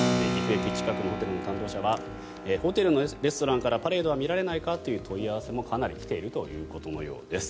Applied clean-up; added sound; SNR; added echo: none; Keyboard (musical); 6 dB; none.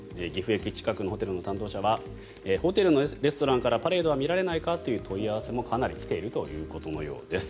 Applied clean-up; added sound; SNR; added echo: none; none; none; none.